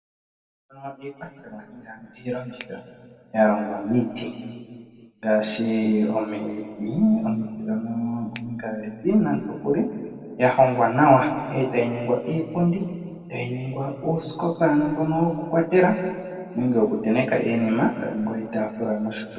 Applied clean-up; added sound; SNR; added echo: none; Finger snapping; 20 dB; reverberation time 2.2 s.